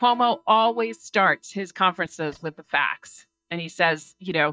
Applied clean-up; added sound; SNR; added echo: neural mask model DeepFilterNet 3.